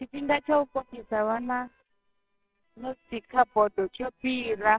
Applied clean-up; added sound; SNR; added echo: neural separator model SepFormer WHAMR!.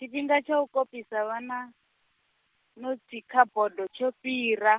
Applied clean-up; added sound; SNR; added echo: none; none; none; none.